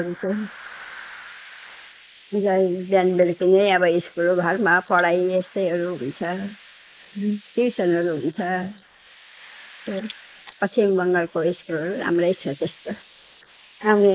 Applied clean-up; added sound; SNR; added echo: neural mask model Resemble Enhance denoiser.